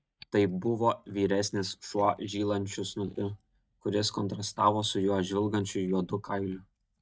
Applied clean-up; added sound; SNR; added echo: neural mask model DeepFilterNet 3.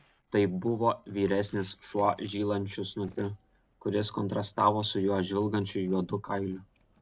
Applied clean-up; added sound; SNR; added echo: neural separator model SepFormer DNS4.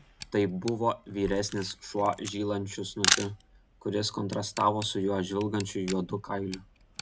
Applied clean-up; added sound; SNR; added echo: none; Camera; 7 dB; none.